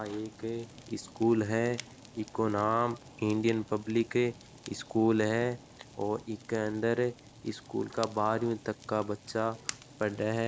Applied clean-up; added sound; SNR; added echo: none; Fire; 18 dB; none.